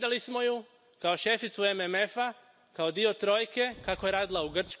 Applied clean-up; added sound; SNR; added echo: none; Wind; 19 dB; none.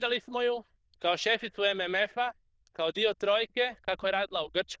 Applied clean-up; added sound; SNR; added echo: neural diffusion model UNIVERSE++.